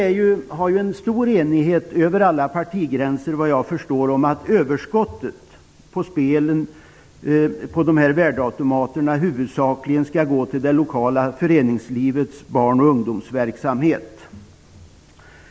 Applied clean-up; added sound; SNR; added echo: none; none; none; none.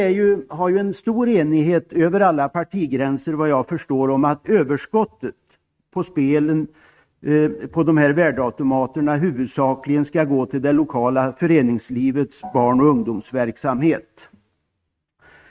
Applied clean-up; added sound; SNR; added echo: neural mask model RNNoise.